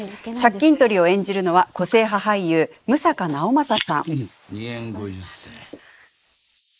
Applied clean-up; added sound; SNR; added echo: neural mask model Resemble Enhance denoiser.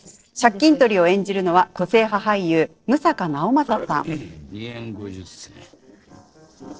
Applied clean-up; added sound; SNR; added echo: neural separator model SepFormer DNS4.